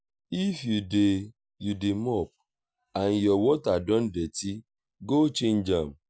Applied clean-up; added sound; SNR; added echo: none; none; none; none.